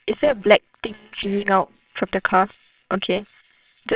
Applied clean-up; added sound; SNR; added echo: neural separator model SepFormer WHAMR!.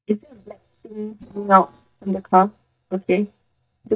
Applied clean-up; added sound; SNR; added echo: neural mask model DeepFilterNet 3.